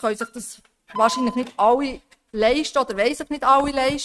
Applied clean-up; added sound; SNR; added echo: neural mask model RNNoise.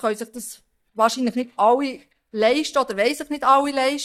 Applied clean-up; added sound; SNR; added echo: neural mask model DeepFilterNet 3.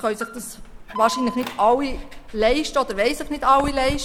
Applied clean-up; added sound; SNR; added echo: none; Alarm; 11 dB; none.